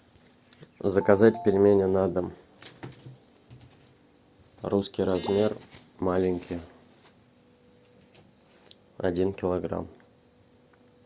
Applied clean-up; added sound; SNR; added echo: none; Telephone; 17 dB; none.